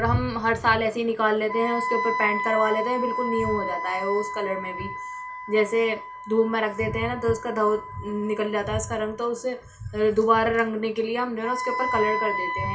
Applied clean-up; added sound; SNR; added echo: none; Wind instrument, woodwind instrument; 7 dB; reverberation time 0.2 s.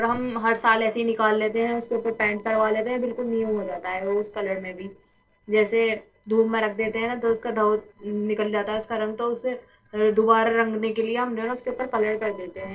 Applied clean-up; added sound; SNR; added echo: neural separator model SepFormer DNS4.